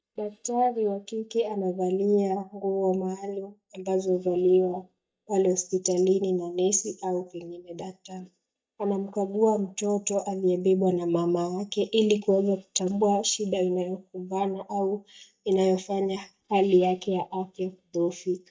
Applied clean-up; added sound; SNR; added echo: neural mask model DeepFilterNet 3.